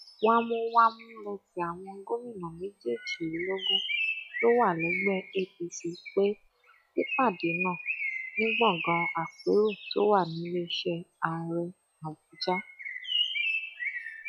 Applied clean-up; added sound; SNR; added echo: classical method log-MMSE.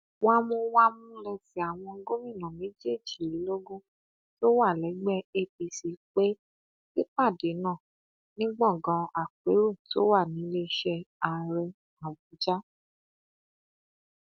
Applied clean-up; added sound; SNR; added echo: none; none; none; none.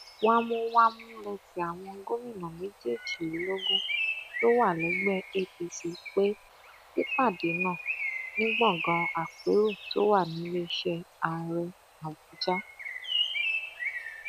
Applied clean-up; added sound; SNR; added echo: none; Bird; 6 dB; none.